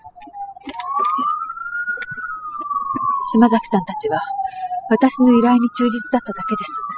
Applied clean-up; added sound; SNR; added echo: classical method spectral subtraction.